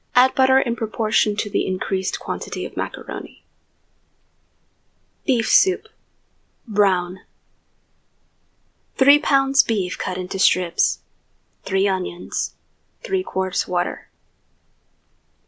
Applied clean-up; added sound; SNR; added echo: none; none; none; none.